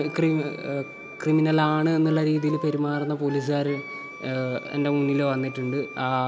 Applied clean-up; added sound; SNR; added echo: none; Wind instrument, woodwind instrument; 16 dB; none.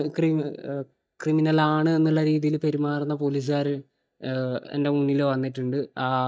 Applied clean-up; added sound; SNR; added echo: neural mask model DeepFilterNet 3.